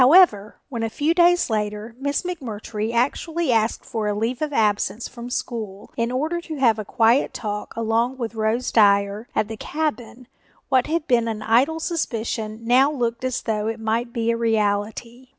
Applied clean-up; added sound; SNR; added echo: none; none; none; none.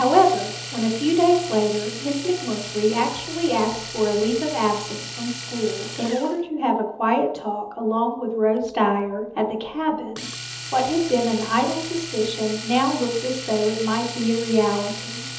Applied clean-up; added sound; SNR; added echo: none; Domestic sounds, home sounds; 12 dB; reverberation time 1.2 s.